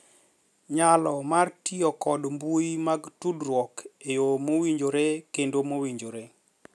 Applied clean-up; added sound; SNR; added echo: none; none; none; none.